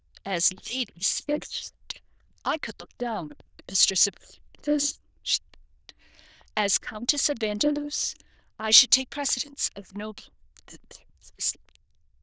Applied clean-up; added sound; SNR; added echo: neural diffusion model UNIVERSE++.